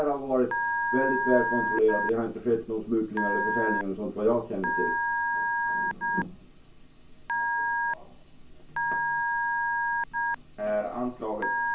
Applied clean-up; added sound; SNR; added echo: none; Telephone; 0 dB; reverberation time 0.2 s.